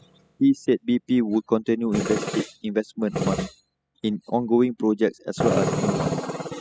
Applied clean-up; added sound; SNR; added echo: classical method spectral subtraction.